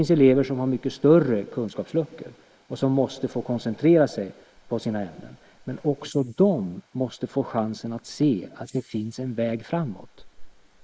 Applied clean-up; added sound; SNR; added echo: neural mask model Resemble Enhance denoiser.